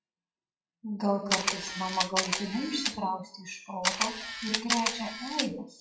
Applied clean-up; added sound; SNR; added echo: classical method WPE with log-MMSE.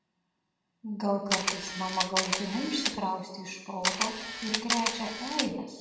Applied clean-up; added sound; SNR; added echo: none; Camera; -1 dB; reverberation time 1.0 s.